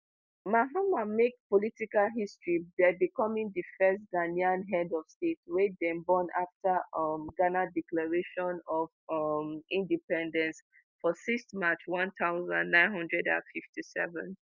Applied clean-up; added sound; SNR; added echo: none; none; none; none.